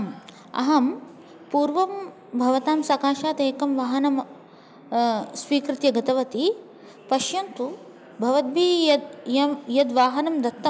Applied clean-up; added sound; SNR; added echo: none; none; none; none.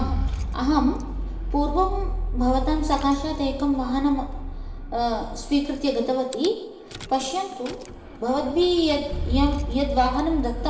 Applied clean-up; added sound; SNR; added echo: none; Rattle / Engine starting / Car; 5 dB; reverberation time 0.9 s.